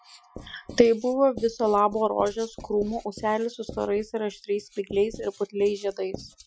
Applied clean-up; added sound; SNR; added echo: classical method Wiener filter.